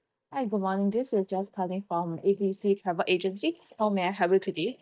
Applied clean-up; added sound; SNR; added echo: neural mask model DeepFilterNet 3.